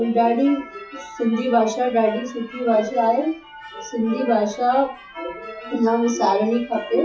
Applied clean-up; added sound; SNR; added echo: classical method WPE with log-MMSE.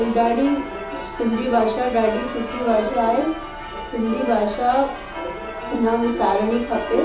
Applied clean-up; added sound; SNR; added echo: none; Church bell; 10 dB; reverberation time 0.7 s.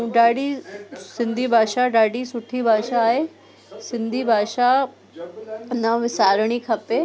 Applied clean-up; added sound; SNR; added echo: none; none; none; none.